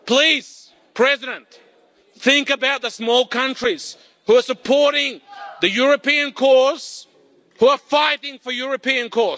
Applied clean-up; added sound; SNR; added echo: none; none; none; none.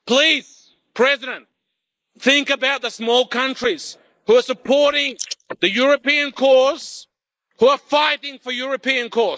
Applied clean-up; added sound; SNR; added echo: neural mask model Resemble Enhance denoiser.